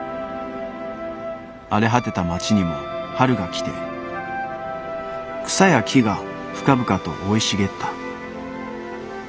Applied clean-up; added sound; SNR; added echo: none; Wind instrument, woodwind instrument; 18 dB; none.